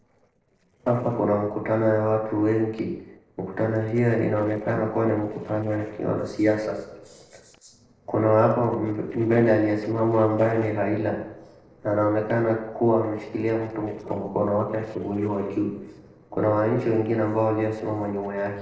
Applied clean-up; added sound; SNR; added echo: neural separator model SepFormer DNS4.